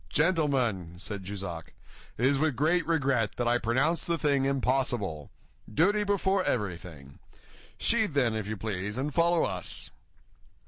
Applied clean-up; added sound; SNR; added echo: none; none; none; none.